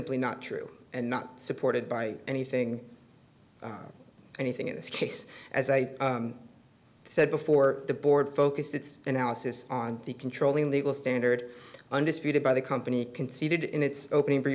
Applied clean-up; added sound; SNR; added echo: none; none; none; none.